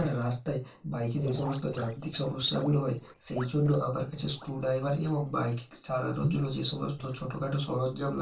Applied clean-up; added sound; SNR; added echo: neural separator model SepFormer DNS4.